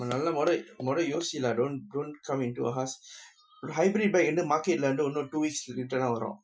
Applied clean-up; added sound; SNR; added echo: classical method Wiener filter.